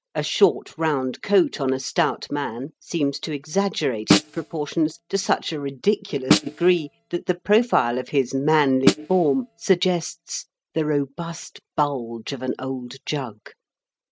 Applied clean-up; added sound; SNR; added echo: neural mask model RNNoise.